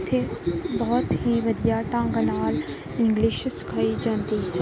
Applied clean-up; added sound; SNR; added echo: none; none; none; none.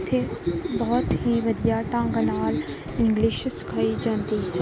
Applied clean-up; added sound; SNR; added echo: none; Car; 17 dB; none.